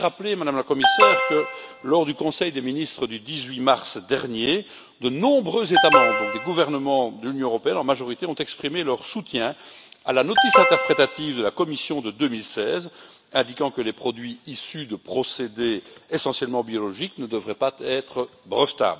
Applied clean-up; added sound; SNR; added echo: none; Alarm; -3 dB; none.